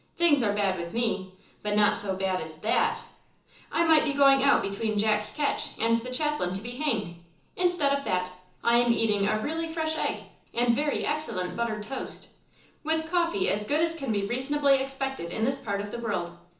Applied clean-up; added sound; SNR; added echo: none; none; none; reverberation time 0.7 s.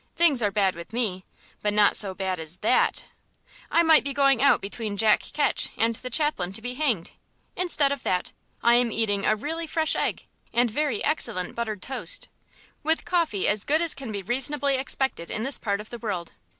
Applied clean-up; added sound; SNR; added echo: none; none; none; none.